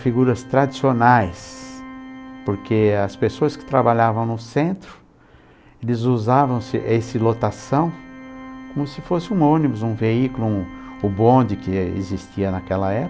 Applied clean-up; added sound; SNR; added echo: none; Organ; 19 dB; none.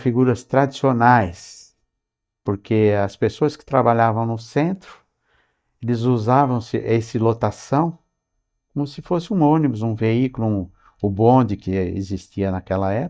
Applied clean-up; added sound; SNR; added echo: neural mask model DeepFilterNet 3.